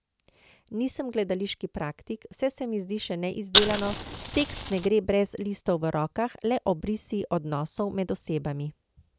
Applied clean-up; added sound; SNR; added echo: none; Fire; -2 dB; none.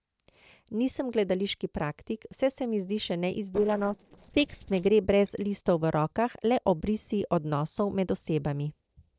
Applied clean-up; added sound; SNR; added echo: neural separator model SepFormer DNS4.